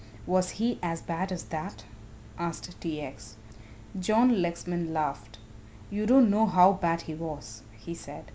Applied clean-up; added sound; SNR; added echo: none; none; none; none.